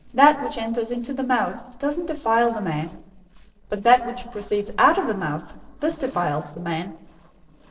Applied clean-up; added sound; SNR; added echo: neural separator model SepFormer DNS4.